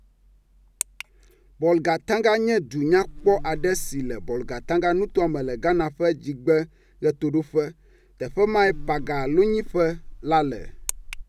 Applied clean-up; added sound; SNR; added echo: none; Buzz; 11 dB; none.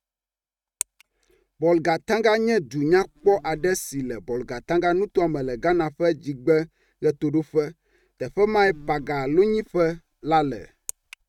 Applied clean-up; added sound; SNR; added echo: neural mask model RNNoise.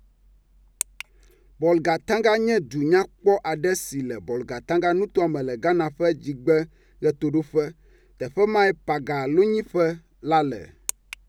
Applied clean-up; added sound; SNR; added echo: none; none; none; none.